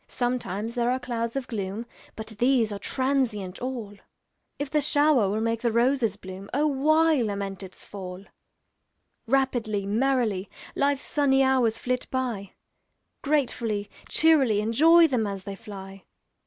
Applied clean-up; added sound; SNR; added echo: none; none; none; none.